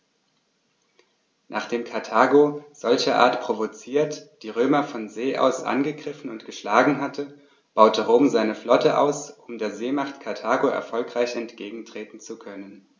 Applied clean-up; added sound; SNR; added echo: none; none; none; reverberation time 0.2 s.